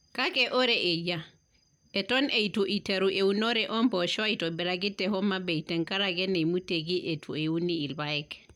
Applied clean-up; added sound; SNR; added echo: none; none; none; none.